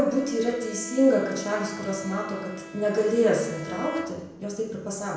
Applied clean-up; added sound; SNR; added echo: none; Bowed string instrument; 13 dB; reverberation time 0.9 s.